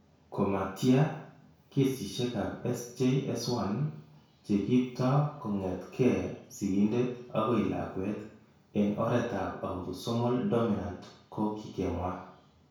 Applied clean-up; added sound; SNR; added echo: none; none; none; reverberation time 0.6 s.